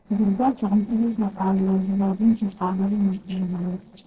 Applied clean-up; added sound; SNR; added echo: neural separator model SepFormer DNS4.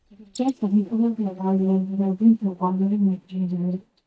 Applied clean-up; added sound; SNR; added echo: neural mask model DeepFilterNet 3.